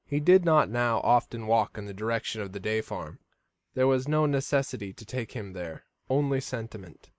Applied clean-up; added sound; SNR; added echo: neural mask model Resemble Enhance denoiser.